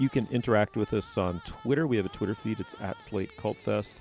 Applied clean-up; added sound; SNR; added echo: none; none; none; none.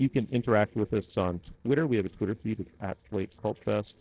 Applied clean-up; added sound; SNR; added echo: neural separator model SepFormer DNS4.